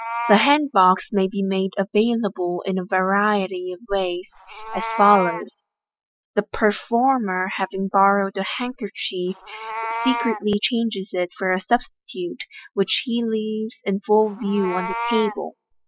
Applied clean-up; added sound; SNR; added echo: classical method spectral subtraction.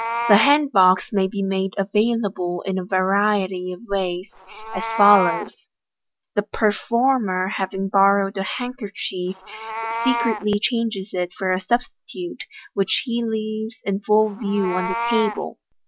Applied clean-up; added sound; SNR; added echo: none; Meow; 10 dB; none.